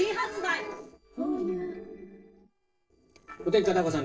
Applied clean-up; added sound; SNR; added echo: neural separator model SepFormer DNS4.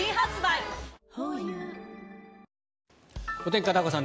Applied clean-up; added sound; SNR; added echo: none; none; none; none.